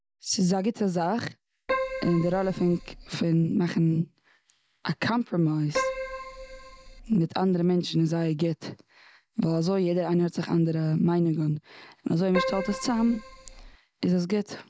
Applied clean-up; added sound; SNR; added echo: none; Keyboard (musical); 7 dB; none.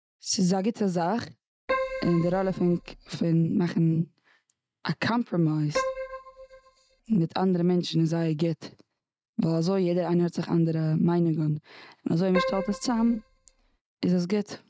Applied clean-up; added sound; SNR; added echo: neural mask model RNNoise.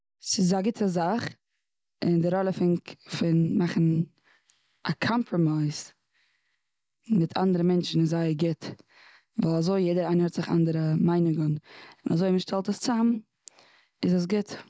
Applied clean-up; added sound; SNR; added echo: none; none; none; none.